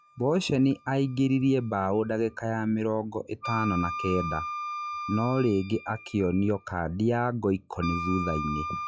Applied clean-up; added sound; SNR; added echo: classical method log-MMSE.